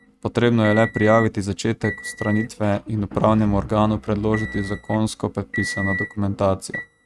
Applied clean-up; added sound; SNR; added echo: neural mask model RNNoise.